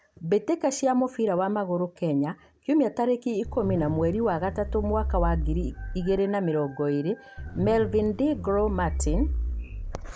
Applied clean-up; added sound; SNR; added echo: none; Zipper (clothing); 4 dB; none.